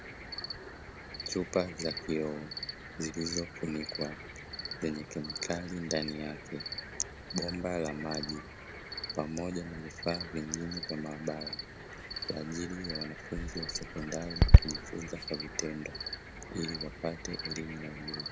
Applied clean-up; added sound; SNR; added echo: none; Cricket; -4 dB; none.